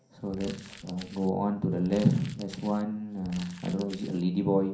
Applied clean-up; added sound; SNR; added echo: none; Crumpling, crinkling; 19 dB; reverberation time 0.6 s.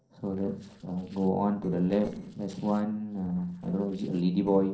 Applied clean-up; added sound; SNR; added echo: neural separator model SepFormer DNS4.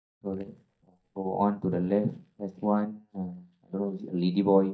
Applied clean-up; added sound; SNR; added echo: neural mask model DeepFilterNet 3.